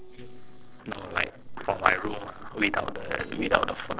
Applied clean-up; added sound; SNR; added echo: neural separator model SepFormer DNS4.